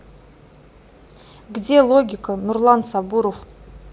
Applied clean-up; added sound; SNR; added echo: none; none; none; none.